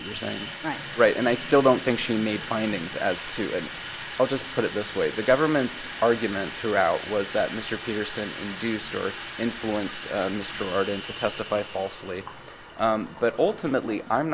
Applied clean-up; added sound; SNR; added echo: none; Sink (filling or washing) / Water tap, faucet; 10 dB; none.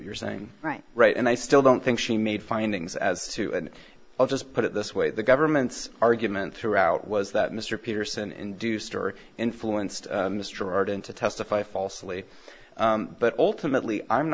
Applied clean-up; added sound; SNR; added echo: none; none; none; none.